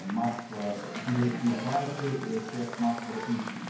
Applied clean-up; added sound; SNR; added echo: none; Applause / Crowd / Cheering; 10 dB; reverberation time 0.9 s.